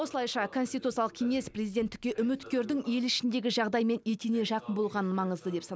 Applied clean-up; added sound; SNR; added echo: none; none; none; none.